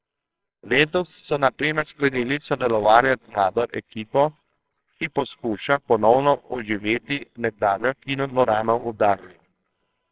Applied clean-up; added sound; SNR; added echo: neural separator model SepFormer WHAMR!.